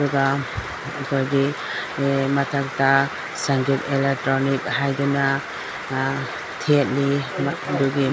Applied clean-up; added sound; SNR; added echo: none; none; none; none.